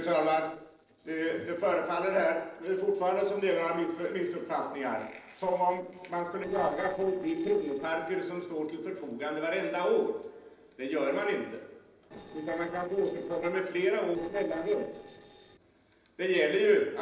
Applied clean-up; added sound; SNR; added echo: neural separator model SepFormer DNS4.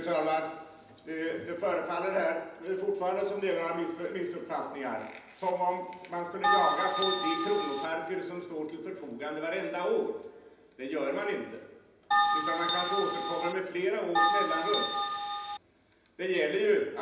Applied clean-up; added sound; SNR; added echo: none; Bell; -3 dB; reverberation time 0.9 s.